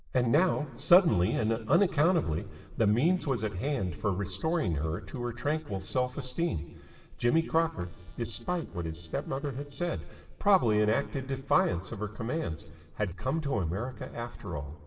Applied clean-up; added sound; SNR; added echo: neural separator model SepFormer DNS4.